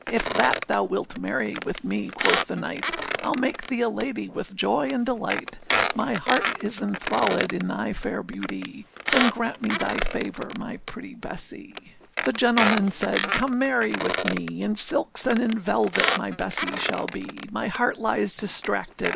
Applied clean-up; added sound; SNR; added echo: none; Squeak; 4 dB; none.